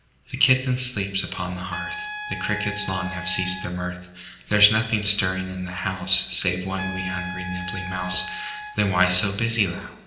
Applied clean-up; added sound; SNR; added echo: none; Trumpet; 14 dB; reverberation time 0.8 s.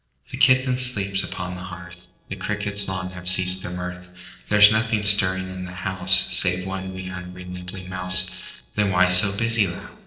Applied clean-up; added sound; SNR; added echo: neural separator model SepFormer DNS4.